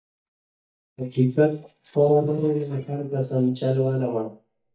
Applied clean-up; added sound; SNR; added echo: neural mask model DeepFilterNet 3.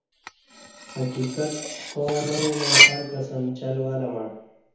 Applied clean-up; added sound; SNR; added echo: none; Cutlery, silverware; -5 dB; reverberation time 2.1 s.